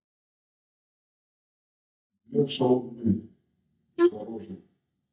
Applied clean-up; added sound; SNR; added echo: neural mask model DeepFilterNet 3.